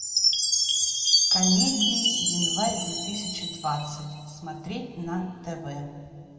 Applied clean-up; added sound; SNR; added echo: none; Chime; -4 dB; reverberation time 2.0 s.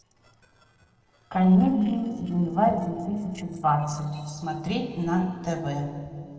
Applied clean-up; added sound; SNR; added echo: neural separator model SepFormer DNS4.